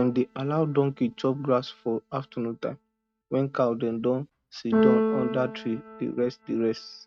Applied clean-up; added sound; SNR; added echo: neural mask model RNNoise.